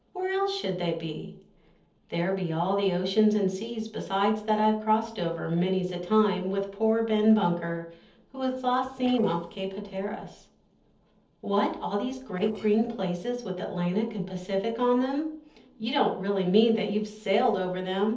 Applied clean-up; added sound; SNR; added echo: neural separator model SepFormer DNS4.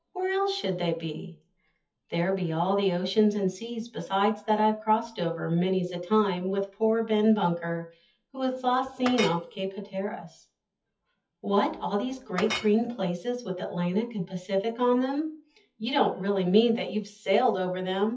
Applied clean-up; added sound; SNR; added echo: classical method WPE with log-MMSE.